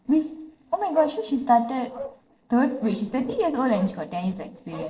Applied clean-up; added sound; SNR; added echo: neural separator model SepFormer DNS4.